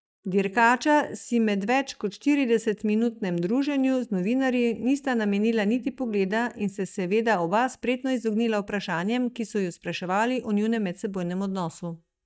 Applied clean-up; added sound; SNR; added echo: neural mask model DeepFilterNet 3.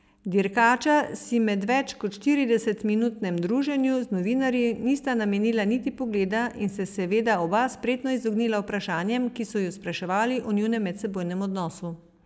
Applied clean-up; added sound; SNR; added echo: none; none; none; none.